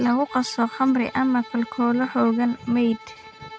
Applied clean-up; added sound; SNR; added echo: none; Bowed string instrument; 19 dB; none.